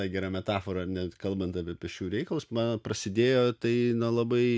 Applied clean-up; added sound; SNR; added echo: none; none; none; none.